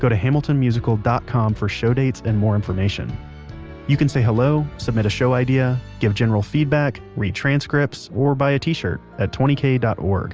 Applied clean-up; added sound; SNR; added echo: none; none; none; none.